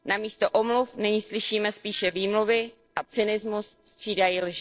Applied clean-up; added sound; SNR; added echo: neural separator model SepFormer DNS4.